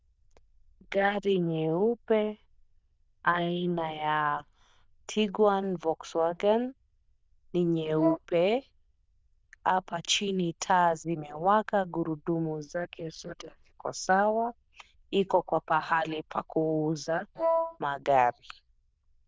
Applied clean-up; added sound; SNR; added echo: neural diffusion model UNIVERSE++.